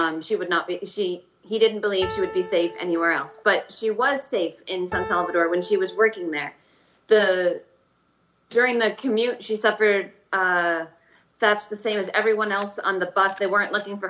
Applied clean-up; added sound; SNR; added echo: none; Piano; 12 dB; none.